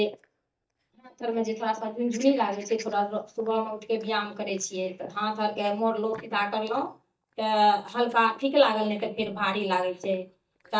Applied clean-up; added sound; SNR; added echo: neural mask model DeepFilterNet 3.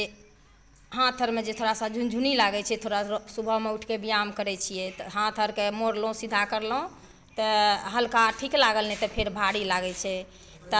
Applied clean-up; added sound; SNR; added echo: none; none; none; none.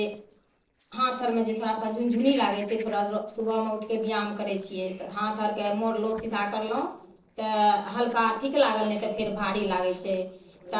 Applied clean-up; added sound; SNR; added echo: neural separator model SepFormer DNS4.